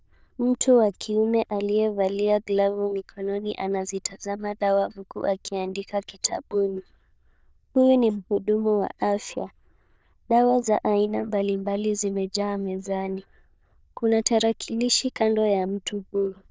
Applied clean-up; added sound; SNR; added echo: neural diffusion model UNIVERSE++.